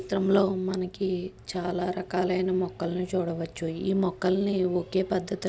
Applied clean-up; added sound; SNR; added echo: none; none; none; none.